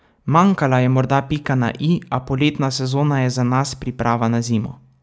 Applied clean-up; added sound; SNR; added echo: none; none; none; none.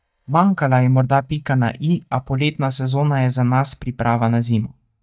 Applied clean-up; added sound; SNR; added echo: neural mask model DeepFilterNet 3.